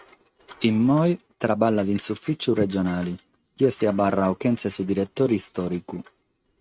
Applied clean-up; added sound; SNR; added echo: neural mask model RNNoise.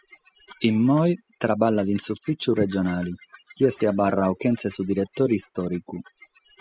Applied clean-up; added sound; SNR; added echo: classical method spectral subtraction.